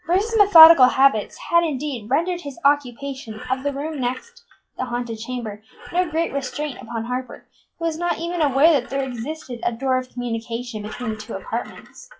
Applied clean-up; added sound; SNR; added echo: classical method log-MMSE.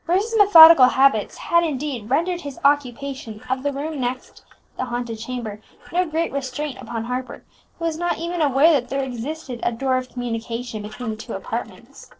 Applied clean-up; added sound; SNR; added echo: neural separator model SepFormer DNS4.